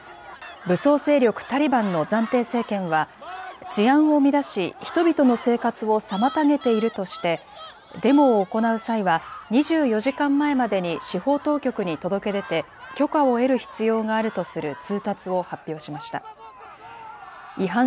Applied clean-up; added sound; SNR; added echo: none; none; none; none.